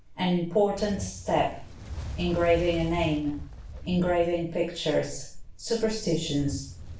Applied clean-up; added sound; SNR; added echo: none; Fire; 12 dB; reverberation time 0.4 s.